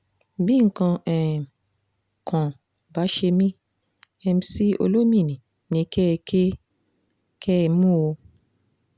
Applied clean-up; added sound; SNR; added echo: none; none; none; none.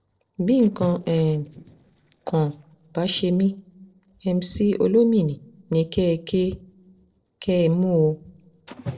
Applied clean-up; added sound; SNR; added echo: neural separator model SepFormer DNS4.